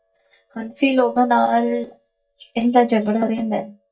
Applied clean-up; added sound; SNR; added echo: neural mask model DeepFilterNet 3.